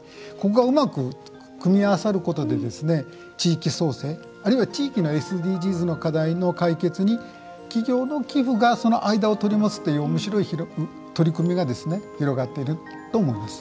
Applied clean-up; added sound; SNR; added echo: none; none; none; none.